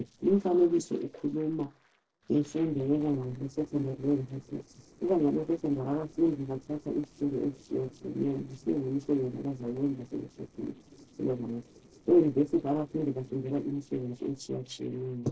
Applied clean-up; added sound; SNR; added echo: neural separator model SepFormer DNS4.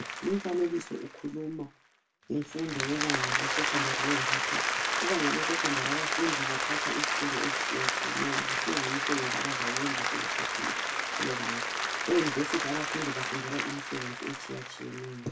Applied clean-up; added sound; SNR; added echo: none; Applause; -3 dB; reverberation time 0.2 s.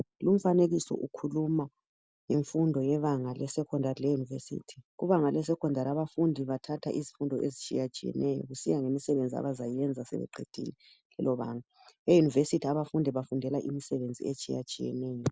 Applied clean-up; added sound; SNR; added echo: none; none; none; none.